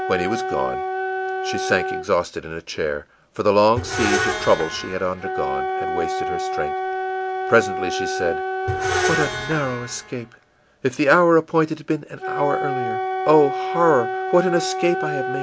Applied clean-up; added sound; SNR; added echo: none; Screech + Wind instrument, woodwind instrument; 3 dB; none.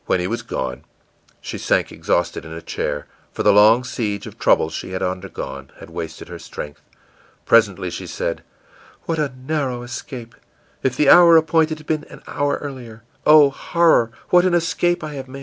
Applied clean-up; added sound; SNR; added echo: none; none; none; none.